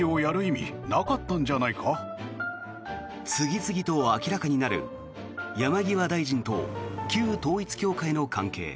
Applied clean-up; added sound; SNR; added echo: none; Engine; 14 dB; none.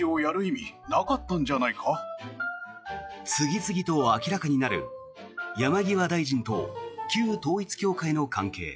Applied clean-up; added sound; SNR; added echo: classical method log-MMSE.